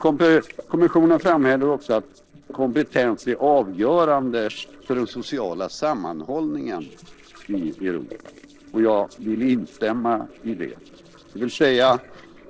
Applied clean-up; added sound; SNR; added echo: neural separator model SepFormer DNS4.